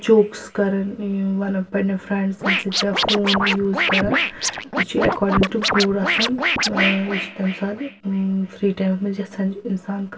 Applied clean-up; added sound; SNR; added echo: none; Scratching (performance technique); 3 dB; reverberation time 0.2 s.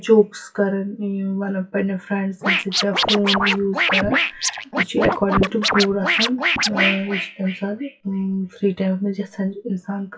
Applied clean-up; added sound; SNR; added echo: classical method WPE with log-MMSE.